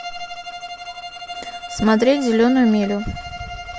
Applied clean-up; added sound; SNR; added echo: none; Bowed string instrument; 12 dB; none.